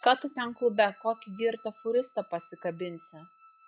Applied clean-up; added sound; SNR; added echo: classical method log-MMSE.